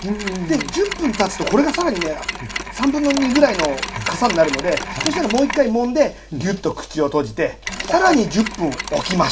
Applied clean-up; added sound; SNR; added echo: none; Mechanisms; 9 dB; reverberation time 0.2 s.